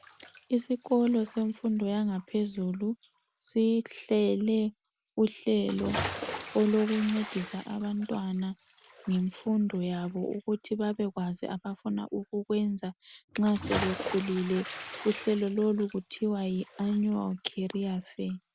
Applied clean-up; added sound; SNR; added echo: none; Bathtub (filling or washing) / Splash, splatter; 13 dB; none.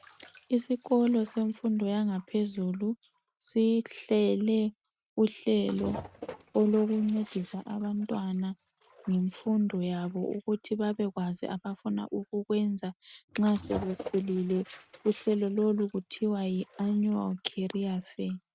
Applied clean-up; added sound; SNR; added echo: neural mask model RNNoise.